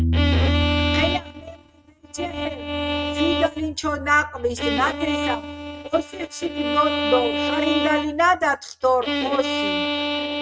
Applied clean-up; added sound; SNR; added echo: neural mask model RNNoise.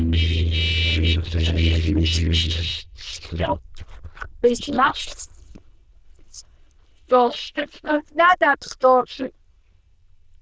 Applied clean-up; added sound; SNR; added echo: neural diffusion model UNIVERSE++.